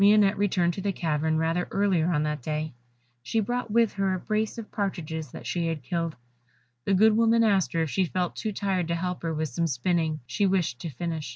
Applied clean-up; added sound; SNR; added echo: none; none; none; none.